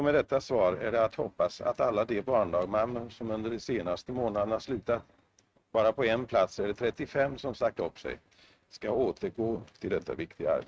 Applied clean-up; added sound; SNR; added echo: neural mask model RNNoise.